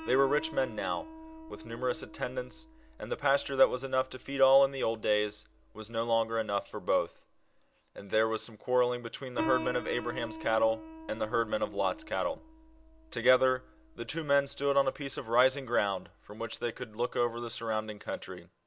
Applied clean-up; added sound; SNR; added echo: none; Piano; 16 dB; none.